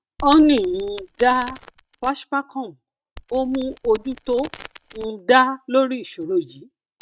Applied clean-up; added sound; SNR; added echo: neural mask model RNNoise.